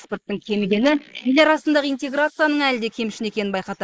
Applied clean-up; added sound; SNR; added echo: neural mask model Resemble Enhance denoiser.